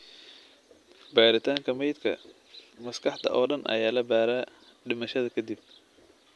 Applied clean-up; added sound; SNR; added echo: none; none; none; none.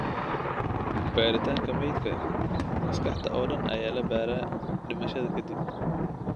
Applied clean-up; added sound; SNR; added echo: none; Thunder; -3 dB; none.